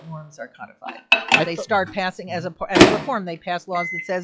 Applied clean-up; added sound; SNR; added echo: classical method log-MMSE.